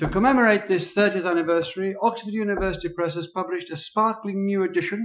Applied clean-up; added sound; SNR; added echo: classical method Wiener filter.